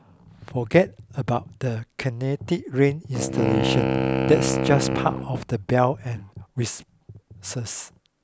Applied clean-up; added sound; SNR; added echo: none; Wind instrument, woodwind instrument; 0 dB; none.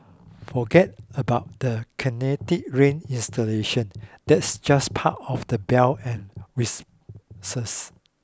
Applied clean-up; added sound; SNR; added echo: none; none; none; none.